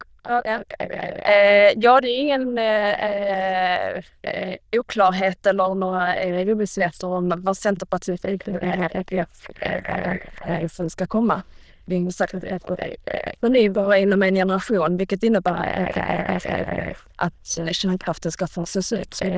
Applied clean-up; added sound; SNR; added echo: neural diffusion model UNIVERSE++.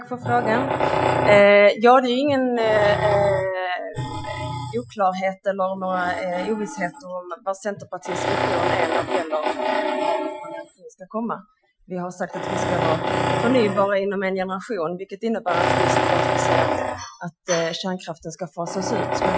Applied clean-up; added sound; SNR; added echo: classical method Wiener filter.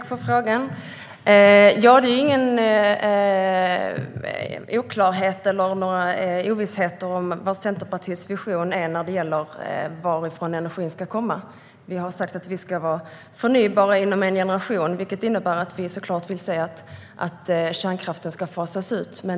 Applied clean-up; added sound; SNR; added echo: none; none; none; none.